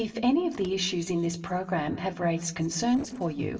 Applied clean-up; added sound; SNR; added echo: neural separator model SepFormer DNS4.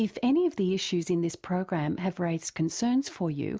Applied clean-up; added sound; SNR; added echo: none; none; none; none.